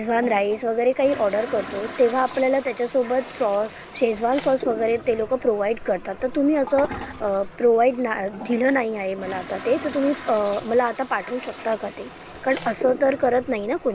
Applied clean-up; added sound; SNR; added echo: none; Toilet flush; 15 dB; none.